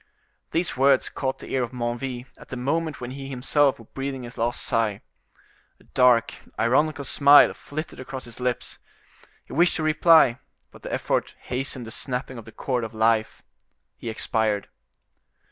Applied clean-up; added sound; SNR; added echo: none; none; none; none.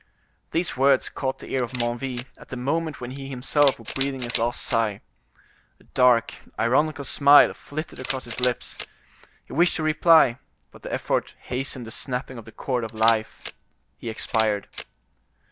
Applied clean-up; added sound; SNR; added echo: none; Camera; 16 dB; none.